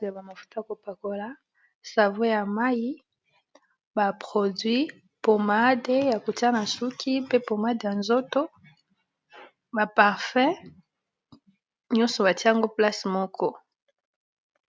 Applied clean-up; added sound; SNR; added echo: none; none; none; none.